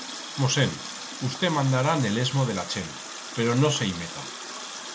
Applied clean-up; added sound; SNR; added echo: none; Water tap, faucet; 10 dB; none.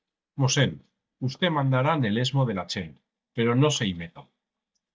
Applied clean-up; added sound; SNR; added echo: neural mask model DeepFilterNet 3.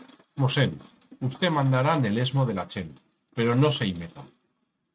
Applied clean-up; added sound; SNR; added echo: neural mask model RNNoise.